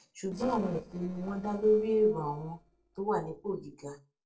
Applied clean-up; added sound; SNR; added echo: neural separator model SepFormer DNS4.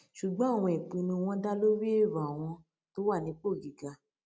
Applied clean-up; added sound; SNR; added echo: none; none; none; none.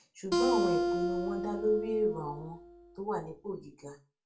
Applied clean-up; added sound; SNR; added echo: none; Acoustic guitar; -1 dB; reverberation time 0.2 s.